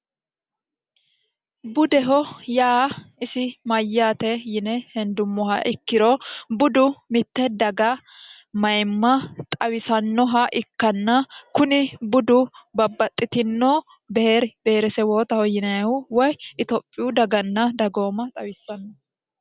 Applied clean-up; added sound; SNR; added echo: none; none; none; none.